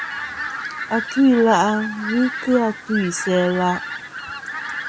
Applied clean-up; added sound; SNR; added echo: none; Fowl; 8 dB; none.